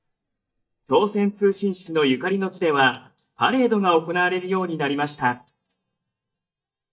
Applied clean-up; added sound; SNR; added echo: neural mask model DeepFilterNet 3.